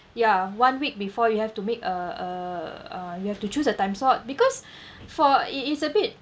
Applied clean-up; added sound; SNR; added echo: none; none; none; none.